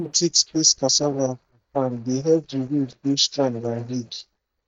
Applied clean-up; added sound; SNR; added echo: neural mask model DeepFilterNet 3.